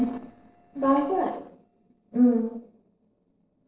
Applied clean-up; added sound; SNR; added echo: neural separator model SepFormer DNS4.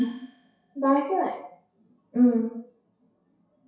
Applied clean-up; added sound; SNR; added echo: classical method WPE with log-MMSE.